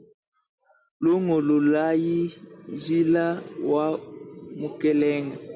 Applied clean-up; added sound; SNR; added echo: none; none; none; none.